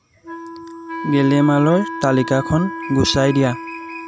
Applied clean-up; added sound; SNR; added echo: none; Wind instrument, woodwind instrument; 11 dB; none.